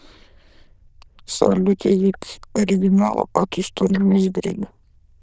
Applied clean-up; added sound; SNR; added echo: neural diffusion model UNIVERSE++.